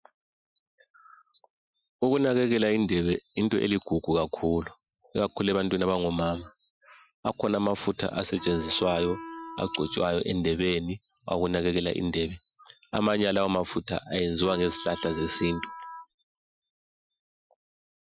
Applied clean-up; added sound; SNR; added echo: classical method Wiener filter.